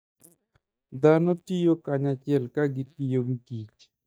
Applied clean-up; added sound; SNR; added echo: neural mask model DeepFilterNet 3.